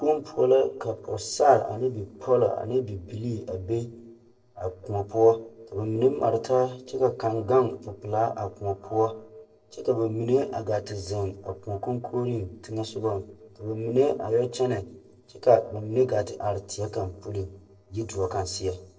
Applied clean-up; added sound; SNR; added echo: neural separator model SepFormer DNS4.